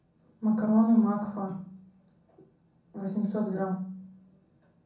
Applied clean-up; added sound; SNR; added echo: none; none; none; reverberation time 0.6 s.